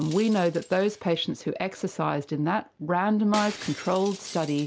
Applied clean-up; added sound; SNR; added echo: none; Shatter; 17 dB; none.